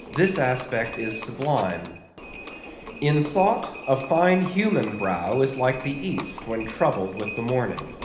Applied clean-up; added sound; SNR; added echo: none; Livestock, farm animals, working animals; 13 dB; reverberation time 1.0 s.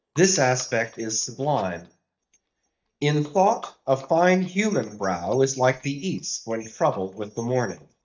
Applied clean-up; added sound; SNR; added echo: neural mask model DeepFilterNet 3.